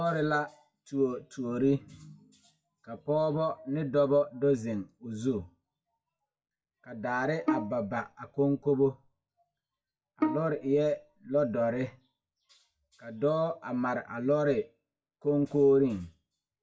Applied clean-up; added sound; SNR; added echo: classical method WPE with log-MMSE.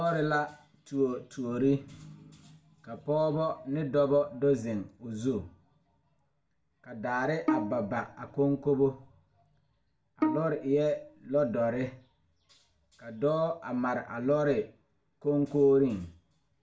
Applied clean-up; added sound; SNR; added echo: none; Bowed string instrument; 5 dB; reverberation time 0.4 s.